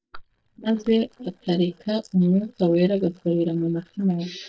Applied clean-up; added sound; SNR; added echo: neural mask model DeepFilterNet 3.